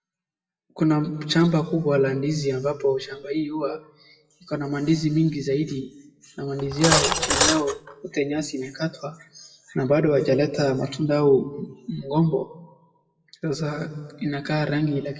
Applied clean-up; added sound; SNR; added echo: classical method WPE with log-MMSE.